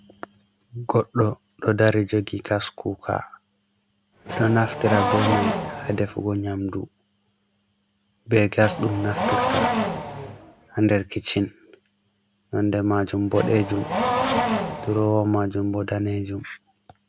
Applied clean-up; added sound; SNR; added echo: none; Race car, auto racing / Accelerating, revving, vroom; 2 dB; none.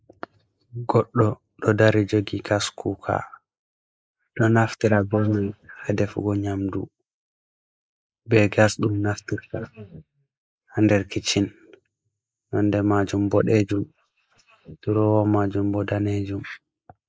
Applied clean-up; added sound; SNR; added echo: neural mask model Resemble Enhance denoiser.